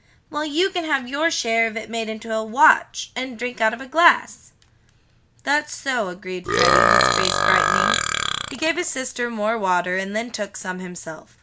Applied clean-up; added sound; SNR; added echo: none; Burping, eructation; -4 dB; none.